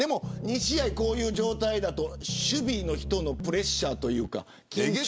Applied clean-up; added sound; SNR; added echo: none; Piano; 7 dB; none.